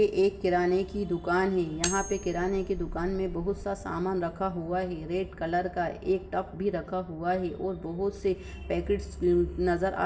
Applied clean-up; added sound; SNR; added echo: none; Cutlery, silverware; 9 dB; reverberation time 1.0 s.